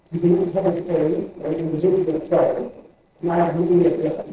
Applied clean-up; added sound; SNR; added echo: neural separator model SepFormer DNS4.